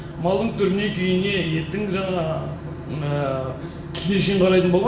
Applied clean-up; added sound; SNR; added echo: none; none; none; reverberation time 0.8 s.